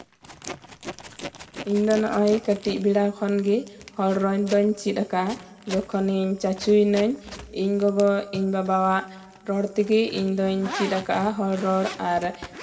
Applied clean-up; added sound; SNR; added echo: none; Zipper (clothing); 16 dB; reverberation time 1.8 s.